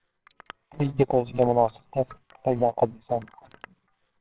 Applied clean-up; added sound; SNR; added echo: neural separator model SepFormer WHAMR!.